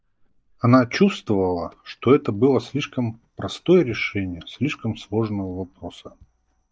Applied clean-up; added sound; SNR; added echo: neural mask model DeepFilterNet 3.